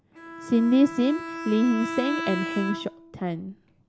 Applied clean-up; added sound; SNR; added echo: none; Bowed string instrument; 9 dB; none.